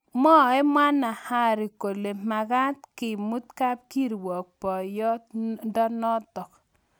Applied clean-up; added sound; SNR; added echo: none; none; none; none.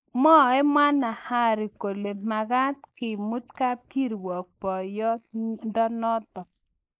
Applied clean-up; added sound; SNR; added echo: neural mask model Resemble Enhance denoiser.